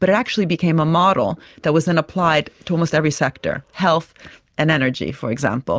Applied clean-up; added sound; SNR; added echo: none; none; none; none.